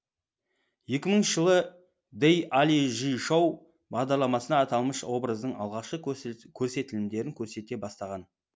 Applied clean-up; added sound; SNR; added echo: none; none; none; none.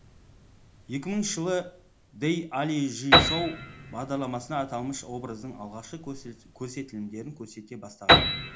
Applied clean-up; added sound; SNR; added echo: none; Piano; -3 dB; reverberation time 0.4 s.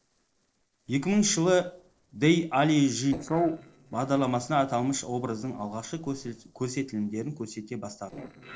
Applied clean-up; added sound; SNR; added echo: neural separator model SepFormer DNS4.